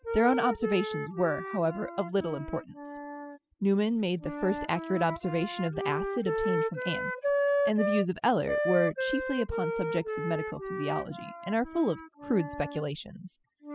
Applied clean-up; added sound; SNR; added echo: classical method spectral subtraction.